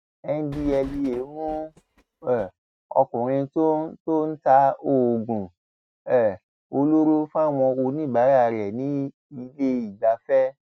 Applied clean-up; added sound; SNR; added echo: neural mask model RNNoise.